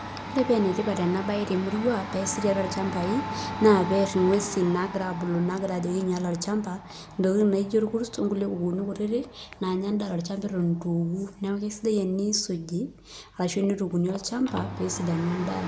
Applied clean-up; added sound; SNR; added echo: none; Domestic sounds, home sounds; 11 dB; none.